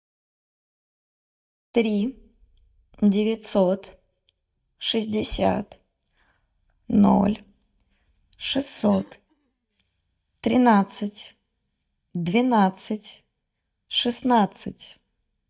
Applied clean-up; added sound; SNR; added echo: neural mask model DeepFilterNet 3.